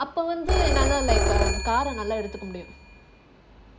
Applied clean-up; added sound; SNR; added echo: none; Telephone; -3 dB; none.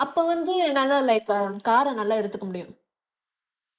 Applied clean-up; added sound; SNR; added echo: neural mask model Resemble Enhance denoiser.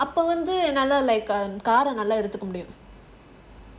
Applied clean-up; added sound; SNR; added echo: none; none; none; none.